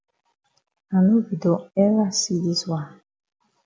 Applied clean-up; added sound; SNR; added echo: none; none; none; none.